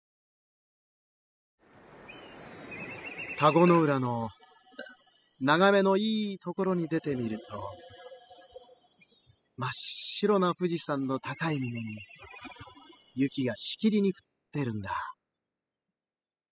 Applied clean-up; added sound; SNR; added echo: classical method spectral subtraction.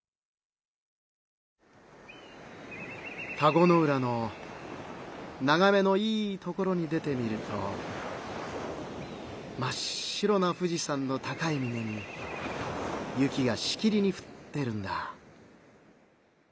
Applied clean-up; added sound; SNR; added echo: none; none; none; none.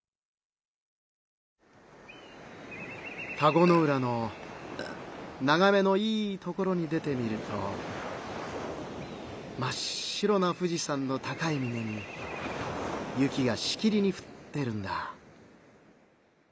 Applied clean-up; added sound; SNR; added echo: none; Burping, eructation; 12 dB; none.